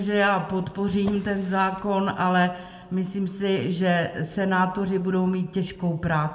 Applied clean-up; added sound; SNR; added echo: none; Drawer open or close; 20 dB; reverberation time 1.0 s.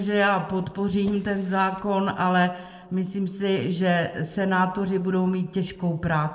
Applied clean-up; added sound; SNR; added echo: neural separator model SepFormer DNS4.